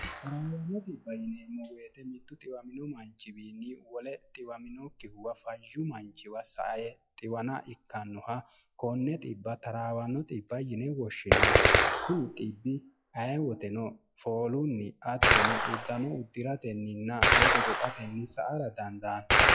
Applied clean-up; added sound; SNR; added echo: classical method log-MMSE.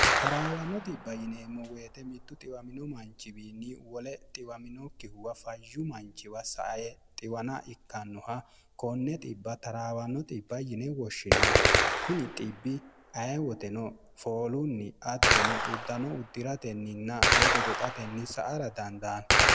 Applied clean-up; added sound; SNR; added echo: none; Gunshot, gunfire; -4 dB; none.